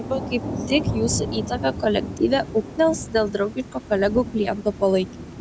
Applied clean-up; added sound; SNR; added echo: none; Thunder / Rain; 8 dB; none.